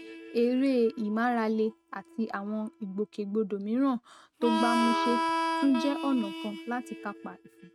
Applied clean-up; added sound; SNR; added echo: neural mask model RNNoise.